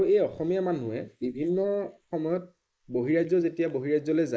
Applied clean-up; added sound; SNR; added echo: neural mask model Resemble Enhance denoiser.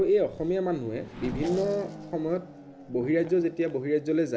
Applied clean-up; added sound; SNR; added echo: none; Race car, auto racing / Accelerating, revving, vroom; 14 dB; none.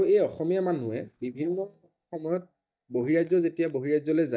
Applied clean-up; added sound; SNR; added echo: neural mask model DeepFilterNet 3.